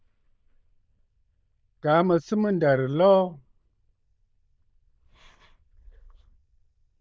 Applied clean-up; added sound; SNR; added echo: neural diffusion model UNIVERSE++.